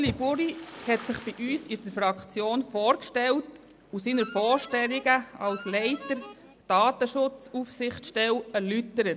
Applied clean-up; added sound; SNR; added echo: none; Splash, splatter + Harmonica; 17 dB; none.